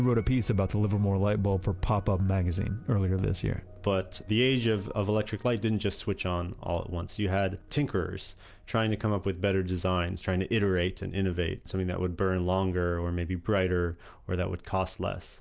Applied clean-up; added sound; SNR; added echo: none; none; none; none.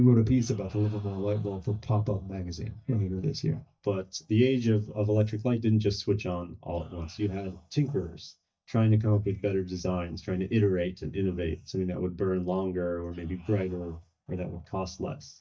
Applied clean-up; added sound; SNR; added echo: neural mask model DeepFilterNet 3.